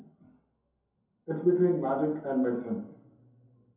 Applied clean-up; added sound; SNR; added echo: none; none; none; reverberation time 2.6 s.